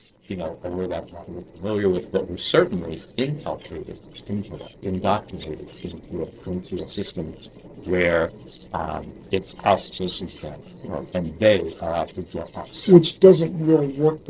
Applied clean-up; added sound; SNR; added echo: neural separator model SepFormer DNS4.